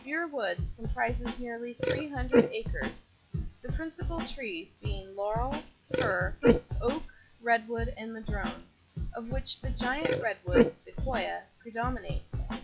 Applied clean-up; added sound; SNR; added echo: classical method log-MMSE.